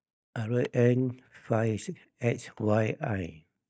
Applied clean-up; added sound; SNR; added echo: neural mask model DeepFilterNet 3.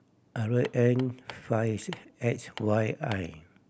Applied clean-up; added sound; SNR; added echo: none; Hammer; 19 dB; none.